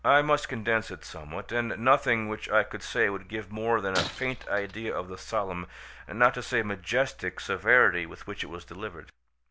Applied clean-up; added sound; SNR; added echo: none; Shatter; 12 dB; none.